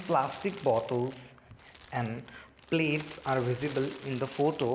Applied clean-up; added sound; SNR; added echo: none; Crumpling, crinkling; 17 dB; none.